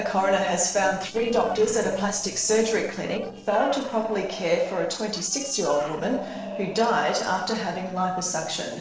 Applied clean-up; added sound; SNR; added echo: neural separator model SepFormer DNS4.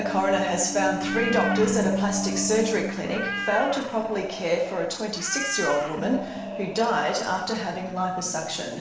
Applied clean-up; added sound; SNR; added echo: none; Meow; 9 dB; reverberation time 0.9 s.